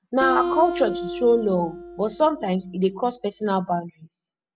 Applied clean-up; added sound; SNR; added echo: none; Acoustic guitar; 7 dB; none.